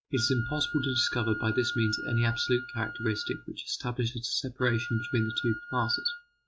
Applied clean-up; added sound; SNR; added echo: neural mask model RNNoise.